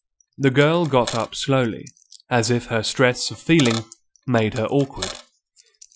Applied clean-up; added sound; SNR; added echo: classical method Wiener filter.